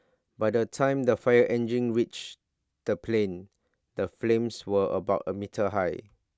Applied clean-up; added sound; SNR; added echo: none; none; none; none.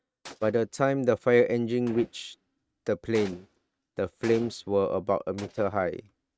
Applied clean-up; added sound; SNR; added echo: neural mask model RNNoise.